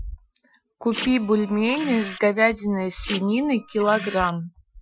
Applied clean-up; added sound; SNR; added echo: classical method Wiener filter.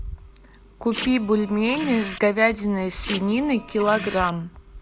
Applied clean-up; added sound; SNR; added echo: none; Printer; 10 dB; none.